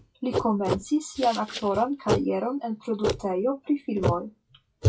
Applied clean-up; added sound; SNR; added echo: classical method WPE with log-MMSE.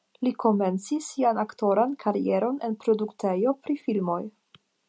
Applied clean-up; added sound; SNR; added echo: none; none; none; none.